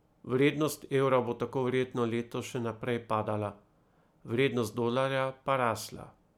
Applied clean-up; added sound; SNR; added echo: none; none; none; none.